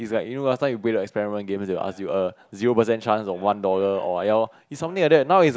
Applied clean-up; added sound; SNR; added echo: none; none; none; none.